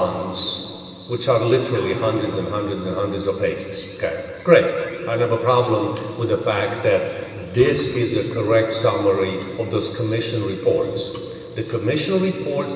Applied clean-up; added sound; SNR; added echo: none; none; none; reverberation time 2.9 s.